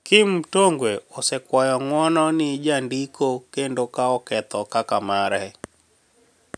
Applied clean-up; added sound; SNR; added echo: none; none; none; none.